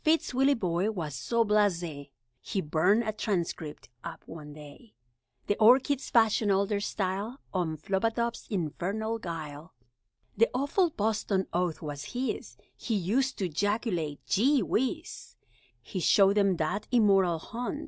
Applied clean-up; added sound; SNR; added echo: none; none; none; none.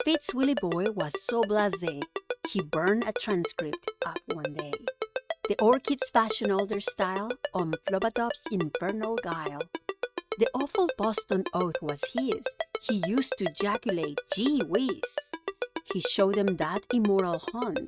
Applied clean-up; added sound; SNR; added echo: neural mask model RNNoise.